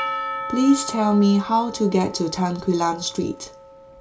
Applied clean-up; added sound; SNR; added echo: none; Percussion; 11 dB; reverberation time 0.2 s.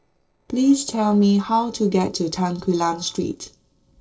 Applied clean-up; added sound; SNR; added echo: neural separator model SepFormer DNS4.